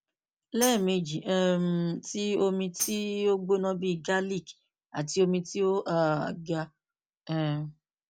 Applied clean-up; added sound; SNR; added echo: none; Tambourine; 11 dB; none.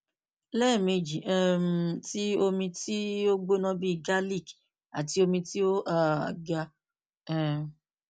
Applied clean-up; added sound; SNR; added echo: none; none; none; none.